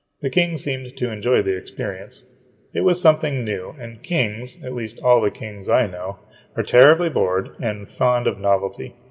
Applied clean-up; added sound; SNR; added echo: none; none; none; reverberation time 0.9 s.